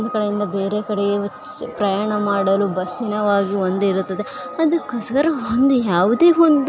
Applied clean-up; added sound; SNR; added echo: none; none; none; none.